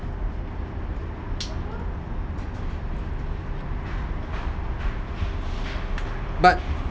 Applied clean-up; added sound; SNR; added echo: none; none; none; none.